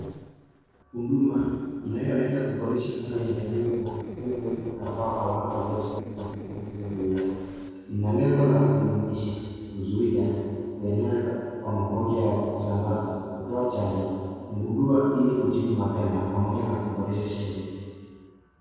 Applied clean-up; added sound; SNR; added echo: neural separator model SepFormer DNS4.